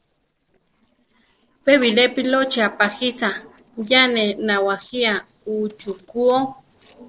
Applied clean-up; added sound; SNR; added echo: neural separator model SepFormer DNS4.